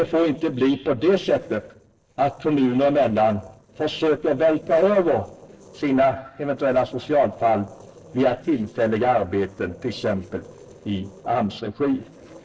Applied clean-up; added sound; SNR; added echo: neural separator model SepFormer DNS4.